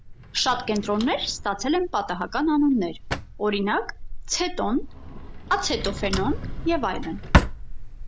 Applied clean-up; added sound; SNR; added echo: none; Drawer open or close; 3 dB; none.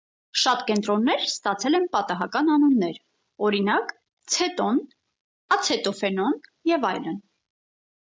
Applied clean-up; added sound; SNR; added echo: none; none; none; none.